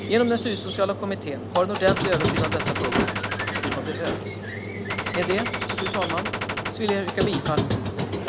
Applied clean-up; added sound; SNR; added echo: none; Squeak + Gunshot, gunfire; 0 dB; none.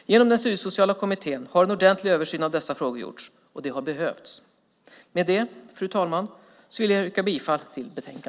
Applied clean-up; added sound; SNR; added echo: none; none; none; none.